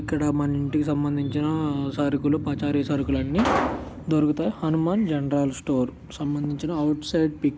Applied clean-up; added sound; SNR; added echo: none; none; none; none.